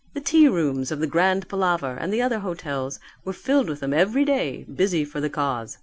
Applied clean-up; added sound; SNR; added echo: none; none; none; none.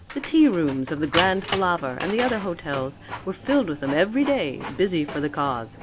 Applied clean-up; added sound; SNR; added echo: none; Printer; 10 dB; none.